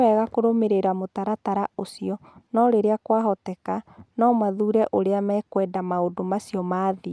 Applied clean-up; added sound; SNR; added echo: none; none; none; none.